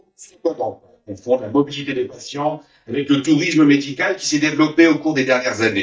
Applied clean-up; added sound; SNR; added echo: neural mask model DeepFilterNet 3.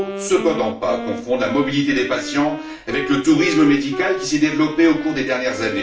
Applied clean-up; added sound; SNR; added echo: none; Wind instrument, woodwind instrument; 10 dB; reverberation time 0.4 s.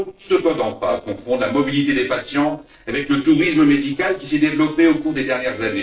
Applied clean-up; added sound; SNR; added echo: neural separator model SepFormer DNS4.